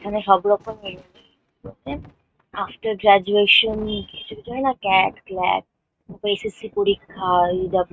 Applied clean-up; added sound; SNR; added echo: neural mask model RNNoise.